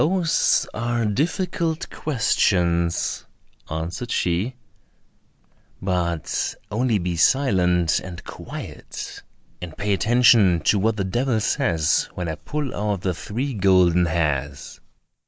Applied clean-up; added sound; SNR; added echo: none; none; none; none.